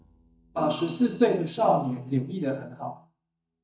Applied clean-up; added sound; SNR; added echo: neural mask model DeepFilterNet 3.